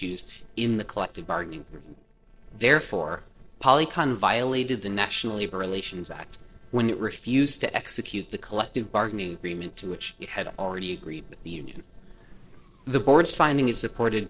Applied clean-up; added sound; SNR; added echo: neural separator model SepFormer DNS4.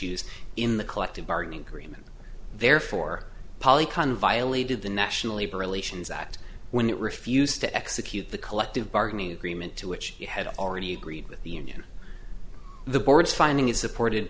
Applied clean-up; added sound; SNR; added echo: none; none; none; none.